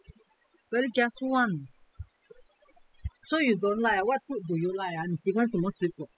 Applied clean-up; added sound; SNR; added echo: classical method spectral subtraction.